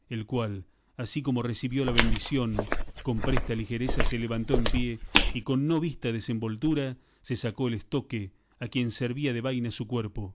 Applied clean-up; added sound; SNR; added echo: none; Walk, footsteps; -3 dB; none.